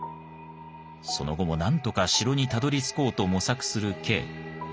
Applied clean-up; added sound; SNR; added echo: none; Bowed string instrument; 18 dB; none.